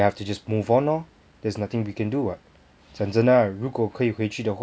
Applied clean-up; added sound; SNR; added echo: none; none; none; none.